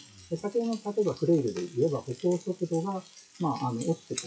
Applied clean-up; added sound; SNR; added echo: classical method WPE with log-MMSE.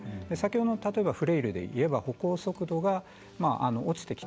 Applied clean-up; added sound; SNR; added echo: none; none; none; none.